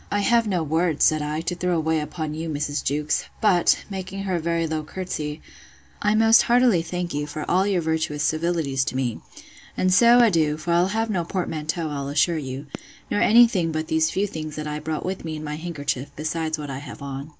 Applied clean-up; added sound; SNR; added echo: none; Fireworks; 19 dB; none.